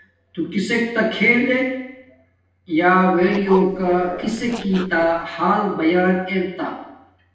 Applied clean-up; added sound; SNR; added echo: neural separator model SepFormer DNS4.